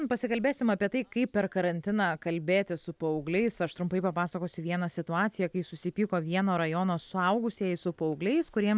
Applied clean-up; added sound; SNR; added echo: none; none; none; none.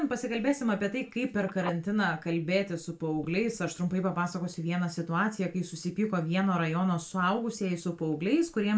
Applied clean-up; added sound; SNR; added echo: none; Telephone; 18 dB; reverberation time 0.2 s.